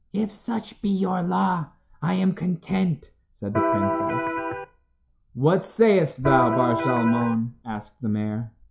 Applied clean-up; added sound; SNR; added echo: classical method log-MMSE.